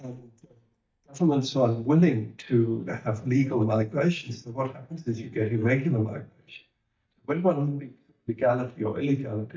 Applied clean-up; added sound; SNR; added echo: neural mask model DeepFilterNet 3.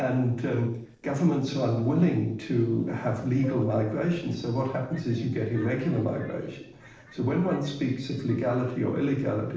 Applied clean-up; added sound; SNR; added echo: neural separator model SepFormer DNS4.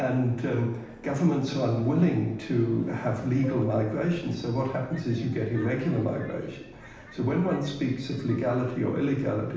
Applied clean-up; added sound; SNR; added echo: none; Subway, metro, underground; 18 dB; reverberation time 0.9 s.